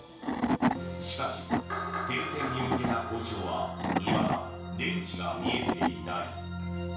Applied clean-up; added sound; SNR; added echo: none; Wood / Tools; 0 dB; reverberation time 0.7 s.